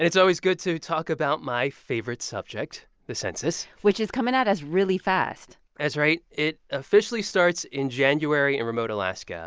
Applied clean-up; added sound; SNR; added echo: none; none; none; none.